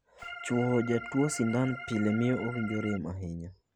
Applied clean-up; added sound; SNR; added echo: none; Organ; 11 dB; none.